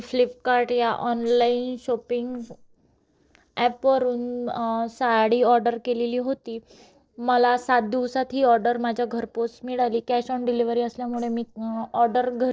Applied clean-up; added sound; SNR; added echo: neural separator model SepFormer DNS4.